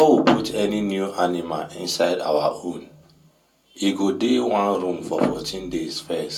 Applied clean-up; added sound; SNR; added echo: none; none; none; reverberation time 0.2 s.